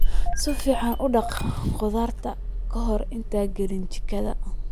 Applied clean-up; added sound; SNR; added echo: none; Engine starting / Car; -3 dB; none.